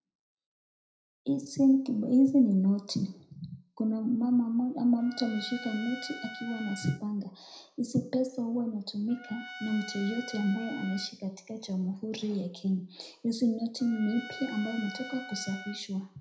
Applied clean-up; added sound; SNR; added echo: none; Trumpet; 15 dB; reverberation time 0.5 s.